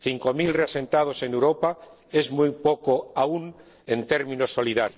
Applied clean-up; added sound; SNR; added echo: neural separator model SepFormer DNS4.